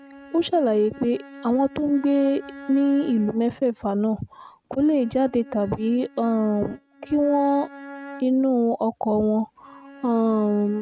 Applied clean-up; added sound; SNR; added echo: neural mask model RNNoise.